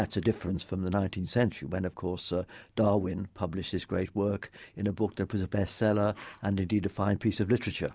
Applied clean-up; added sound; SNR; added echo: none; none; none; none.